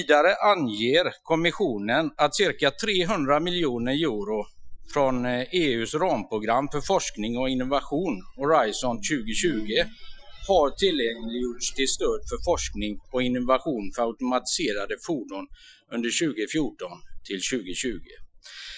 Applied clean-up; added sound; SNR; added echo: classical method Wiener filter.